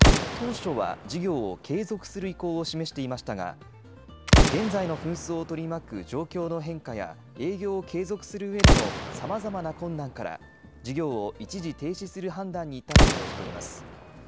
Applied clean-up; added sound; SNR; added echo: none; Explosion; -5 dB; none.